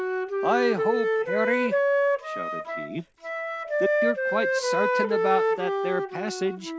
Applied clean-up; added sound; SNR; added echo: none; Wind instrument, woodwind instrument; -4 dB; none.